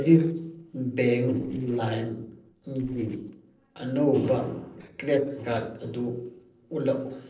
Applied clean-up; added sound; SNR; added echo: neural separator model SepFormer DNS4.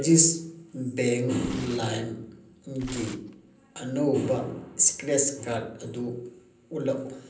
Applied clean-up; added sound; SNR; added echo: none; Tearing; 18 dB; reverberation time 0.6 s.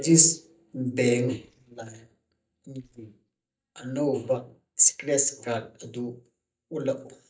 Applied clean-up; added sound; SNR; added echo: neural mask model DeepFilterNet 3.